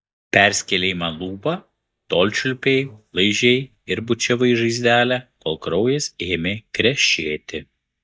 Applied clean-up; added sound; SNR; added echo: neural mask model DeepFilterNet 3.